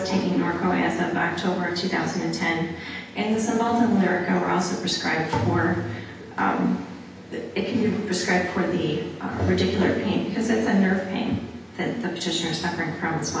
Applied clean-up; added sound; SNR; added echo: none; none; none; reverberation time 0.9 s.